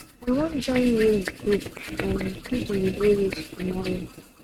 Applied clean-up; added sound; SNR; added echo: neural mask model RNNoise.